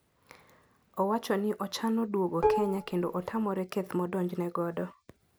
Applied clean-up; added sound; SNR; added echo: none; Dishes, pots, and pans; 0 dB; none.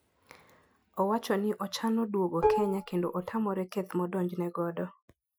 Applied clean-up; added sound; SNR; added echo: classical method Wiener filter.